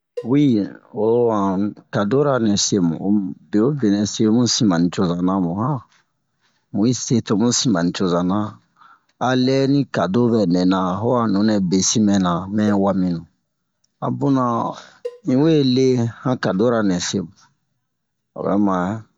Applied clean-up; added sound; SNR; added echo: none; Cowbell; 20 dB; none.